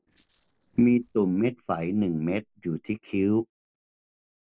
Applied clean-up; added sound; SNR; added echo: neural separator model SepFormer DNS4.